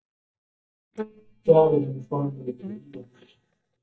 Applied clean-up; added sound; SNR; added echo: neural mask model DeepFilterNet 3.